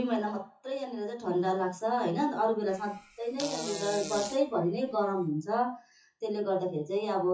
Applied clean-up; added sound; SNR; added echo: classical method WPE with log-MMSE.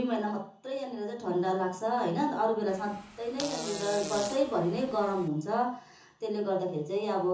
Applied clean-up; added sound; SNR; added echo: none; Fart; 11 dB; reverberation time 0.6 s.